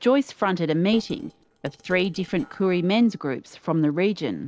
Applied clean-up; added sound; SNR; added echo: neural separator model SepFormer DNS4.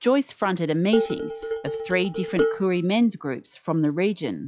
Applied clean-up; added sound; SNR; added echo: classical method log-MMSE.